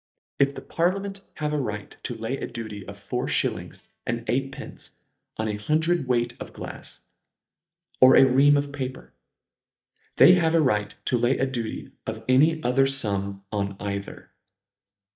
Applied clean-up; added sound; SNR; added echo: neural mask model DeepFilterNet 3.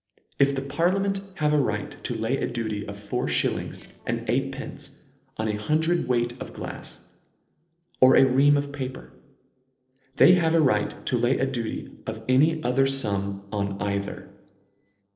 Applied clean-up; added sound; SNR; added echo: neural separator model SepFormer DNS4.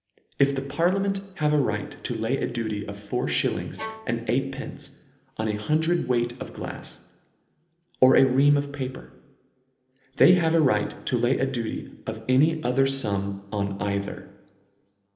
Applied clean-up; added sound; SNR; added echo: none; Bowed string instrument; 13 dB; reverberation time 0.8 s.